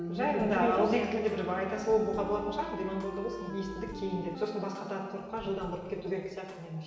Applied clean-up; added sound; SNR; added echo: none; Wind instrument, woodwind instrument; 14 dB; reverberation time 1.2 s.